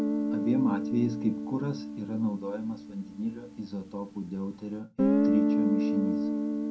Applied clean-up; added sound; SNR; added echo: none; Guitar; -3 dB; reverberation time 0.2 s.